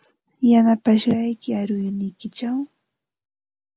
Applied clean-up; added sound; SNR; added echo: none; none; none; none.